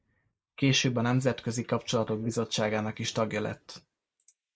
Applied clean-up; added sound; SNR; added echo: neural mask model Resemble Enhance denoiser.